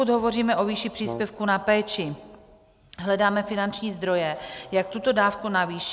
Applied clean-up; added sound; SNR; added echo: none; Brass instrument; 15 dB; none.